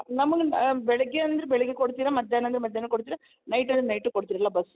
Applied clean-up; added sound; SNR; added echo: none; none; none; none.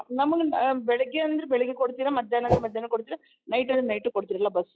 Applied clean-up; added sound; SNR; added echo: classical method log-MMSE.